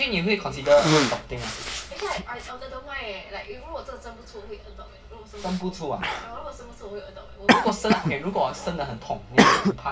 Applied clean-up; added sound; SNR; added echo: none; Cough; -1 dB; reverberation time 2.1 s.